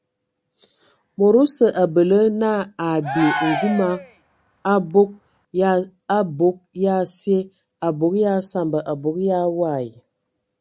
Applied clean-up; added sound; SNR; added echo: none; Cheering; 8 dB; none.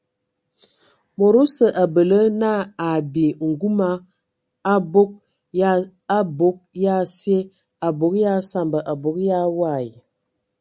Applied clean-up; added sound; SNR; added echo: none; none; none; none.